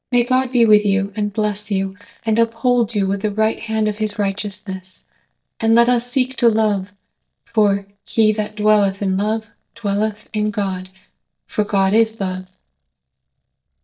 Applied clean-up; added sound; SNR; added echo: neural mask model DeepFilterNet 3.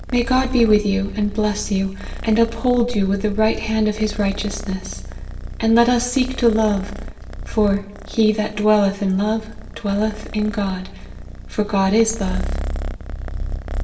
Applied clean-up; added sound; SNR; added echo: none; Purr; 8 dB; reverberation time 0.6 s.